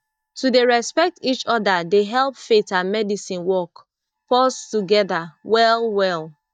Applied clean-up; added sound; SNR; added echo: neural mask model DeepFilterNet 3.